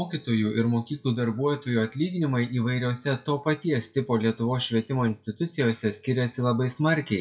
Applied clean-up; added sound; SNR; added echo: classical method WPE with log-MMSE.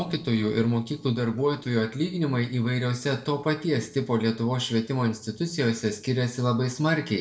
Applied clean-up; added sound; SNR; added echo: neural separator model SepFormer DNS4.